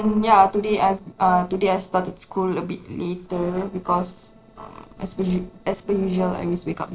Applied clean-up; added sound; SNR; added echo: neural separator model SepFormer DNS4.